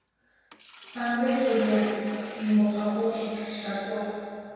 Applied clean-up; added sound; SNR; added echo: none; Liquid; 17 dB; reverberation time 2.1 s.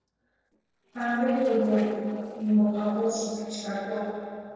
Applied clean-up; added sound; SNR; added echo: neural separator model SepFormer DNS4.